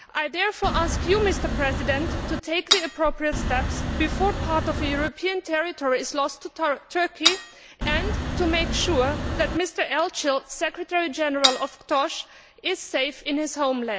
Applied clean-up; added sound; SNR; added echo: none; Wind + Cutlery, silverware / Dishes, pots, and pans; 1 dB; none.